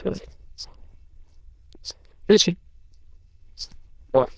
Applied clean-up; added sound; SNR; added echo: neural diffusion model UNIVERSE++.